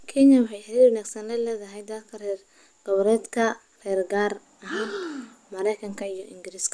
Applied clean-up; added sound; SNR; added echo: none; Breathing; 12 dB; none.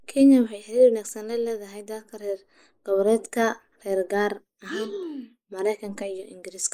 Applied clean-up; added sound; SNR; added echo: neural mask model Resemble Enhance denoiser.